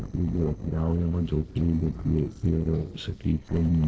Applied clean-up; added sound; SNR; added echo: neural separator model SepFormer DNS4.